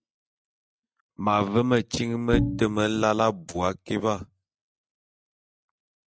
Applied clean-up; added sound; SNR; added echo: neural mask model RNNoise.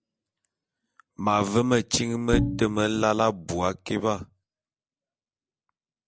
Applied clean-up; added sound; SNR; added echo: none; Bowed string instrument; 2 dB; none.